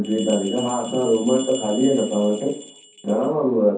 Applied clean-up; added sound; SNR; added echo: none; Bell; 15 dB; reverberation time 0.6 s.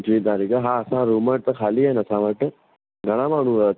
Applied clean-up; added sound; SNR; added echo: none; none; none; none.